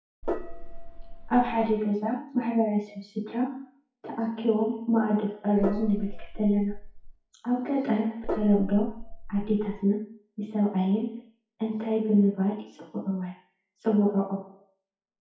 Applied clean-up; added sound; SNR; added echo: classical method WPE with log-MMSE.